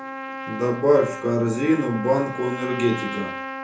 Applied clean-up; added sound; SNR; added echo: none; Trumpet; 10 dB; reverberation time 0.6 s.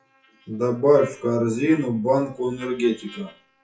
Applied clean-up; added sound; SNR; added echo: classical method WPE with log-MMSE.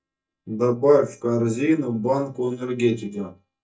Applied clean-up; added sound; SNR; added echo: neural mask model DeepFilterNet 3.